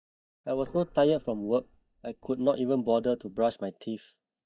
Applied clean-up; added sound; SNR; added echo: neural mask model DeepFilterNet 3.